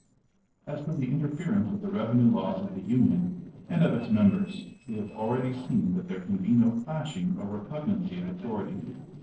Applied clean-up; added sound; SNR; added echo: neural separator model SepFormer DNS4.